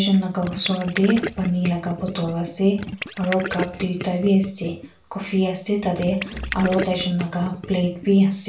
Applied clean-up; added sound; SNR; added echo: none; Gurgling; 11 dB; reverberation time 0.3 s.